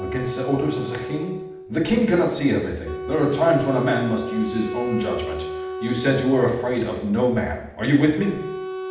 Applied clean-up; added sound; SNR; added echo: none; Wind instrument, woodwind instrument; 9 dB; reverberation time 0.8 s.